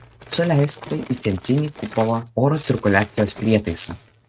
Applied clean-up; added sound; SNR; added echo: neural mask model RNNoise.